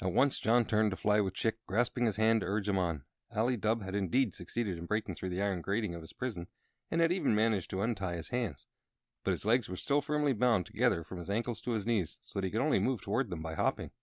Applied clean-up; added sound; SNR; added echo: none; none; none; none.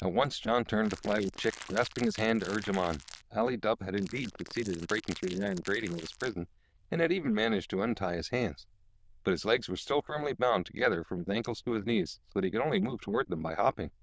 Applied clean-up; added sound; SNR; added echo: neural diffusion model UNIVERSE++.